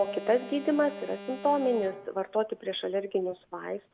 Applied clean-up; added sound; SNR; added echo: none; Alarm; 16 dB; none.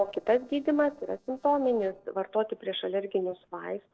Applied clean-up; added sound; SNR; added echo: neural separator model SepFormer DNS4.